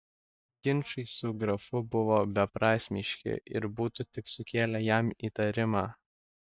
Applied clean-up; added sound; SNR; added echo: neural mask model DeepFilterNet 3.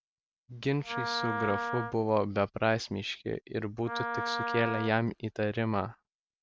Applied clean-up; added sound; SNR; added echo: none; Wind instrument, woodwind instrument; 5 dB; none.